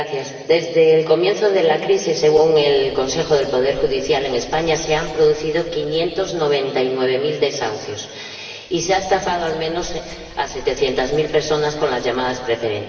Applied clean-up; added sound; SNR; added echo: none; Bird; 20 dB; reverberation time 2.3 s.